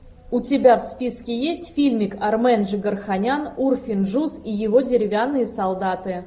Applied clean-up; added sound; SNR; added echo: none; none; none; none.